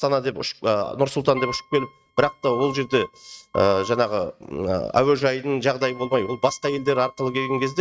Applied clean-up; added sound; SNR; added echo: neural mask model RNNoise.